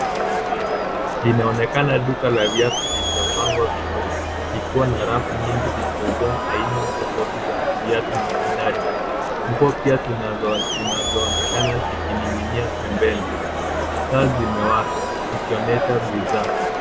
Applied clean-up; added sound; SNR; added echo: none; Crowd; -1 dB; none.